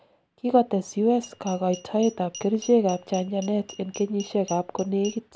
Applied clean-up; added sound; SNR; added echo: none; Glass; 19 dB; none.